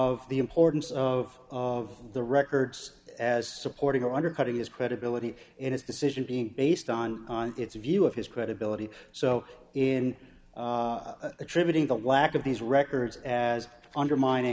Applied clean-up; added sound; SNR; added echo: none; none; none; none.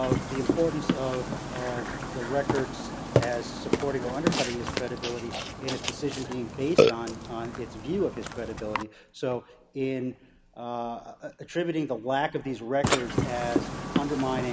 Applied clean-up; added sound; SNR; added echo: none; Burping, eructation; -1 dB; none.